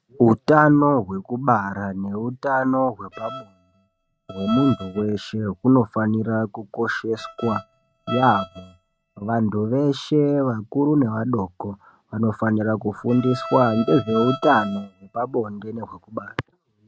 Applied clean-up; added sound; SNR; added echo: neural mask model RNNoise.